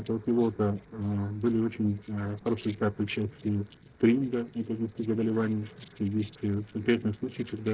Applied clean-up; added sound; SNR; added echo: neural separator model SepFormer DNS4.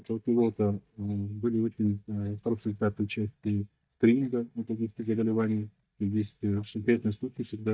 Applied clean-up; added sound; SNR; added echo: neural mask model DeepFilterNet 3.